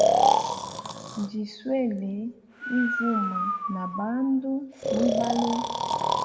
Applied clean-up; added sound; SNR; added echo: none; Breathing; -2 dB; reverberation time 0.9 s.